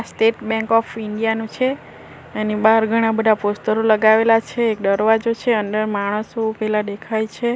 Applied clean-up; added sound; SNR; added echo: none; none; none; none.